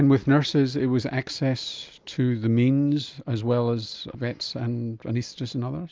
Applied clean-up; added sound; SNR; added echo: none; none; none; none.